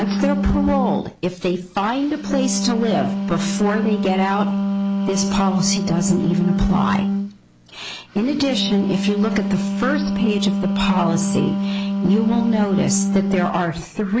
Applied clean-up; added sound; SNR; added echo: none; Wind instrument, woodwind instrument; 0 dB; none.